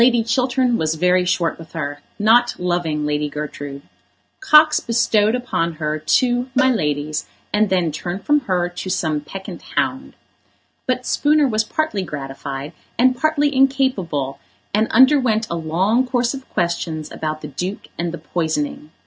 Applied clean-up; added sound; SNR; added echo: none; Cowbell; 15 dB; none.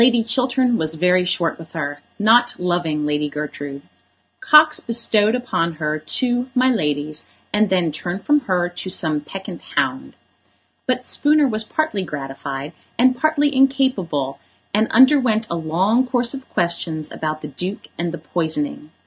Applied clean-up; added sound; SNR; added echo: none; none; none; none.